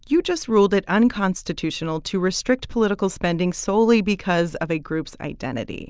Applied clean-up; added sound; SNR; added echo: none; none; none; none.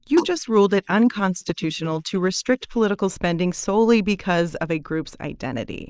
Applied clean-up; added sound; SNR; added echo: neural mask model Resemble Enhance denoiser.